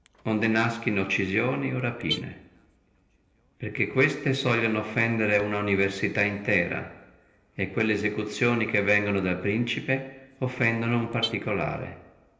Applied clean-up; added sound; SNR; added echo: none; Alarm / Car; 18 dB; reverberation time 1.4 s.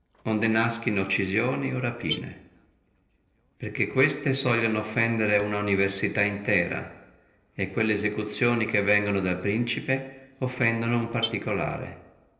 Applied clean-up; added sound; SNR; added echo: neural separator model SepFormer DNS4.